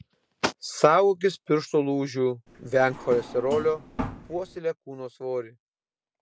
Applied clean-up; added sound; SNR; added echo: none; Drawer open or close; 11 dB; none.